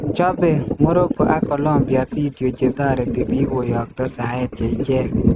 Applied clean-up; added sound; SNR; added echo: neural mask model RNNoise.